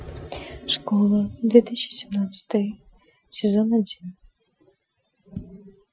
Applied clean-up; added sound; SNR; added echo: classical method Wiener filter.